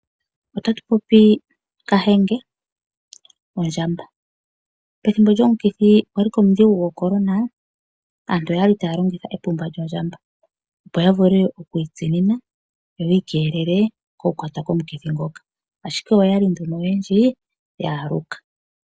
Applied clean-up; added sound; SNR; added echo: none; none; none; none.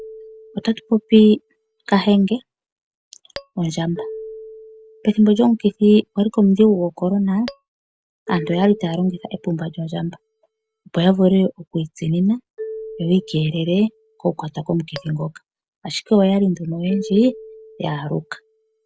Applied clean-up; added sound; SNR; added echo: none; Marimba, xylophone + Tap / Glass; 19 dB; none.